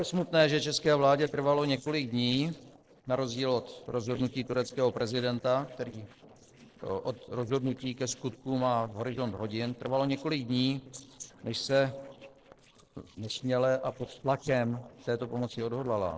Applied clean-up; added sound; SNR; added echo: neural separator model SepFormer DNS4.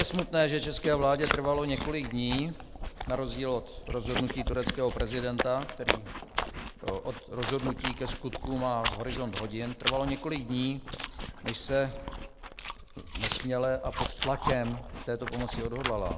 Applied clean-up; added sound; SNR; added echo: none; Chewing, mastication; 3 dB; none.